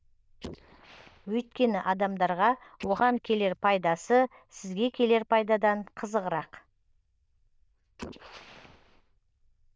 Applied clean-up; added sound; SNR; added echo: neural diffusion model UNIVERSE++.